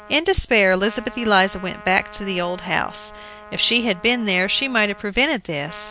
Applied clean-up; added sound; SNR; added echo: none; Trumpet; 19 dB; none.